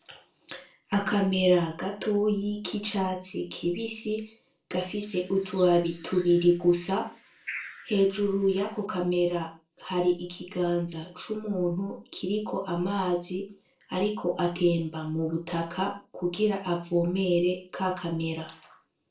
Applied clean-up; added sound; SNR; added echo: neural separator model SepFormer DNS4.